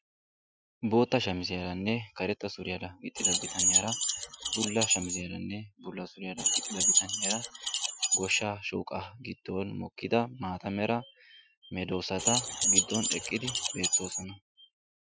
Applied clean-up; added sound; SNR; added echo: classical method Wiener filter.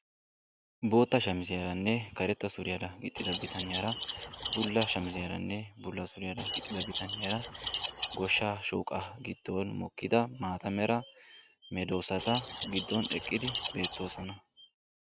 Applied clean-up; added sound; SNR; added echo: none; Keys jangling; -5 dB; none.